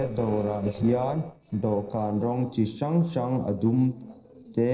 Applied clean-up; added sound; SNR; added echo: neural separator model SepFormer DNS4.